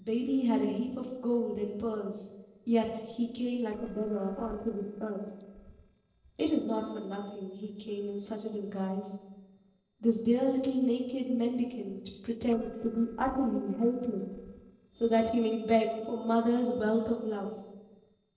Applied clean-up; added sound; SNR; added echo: neural separator model SepFormer DNS4.